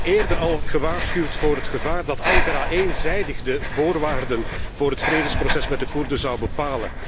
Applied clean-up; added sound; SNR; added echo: none; Breathing; -1 dB; none.